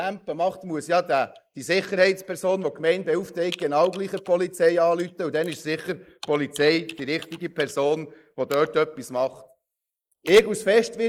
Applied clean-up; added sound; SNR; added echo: neural mask model Resemble Enhance denoiser.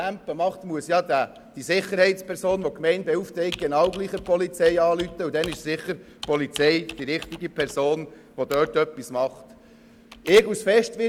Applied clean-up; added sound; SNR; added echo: none; Computer keyboard; 20 dB; none.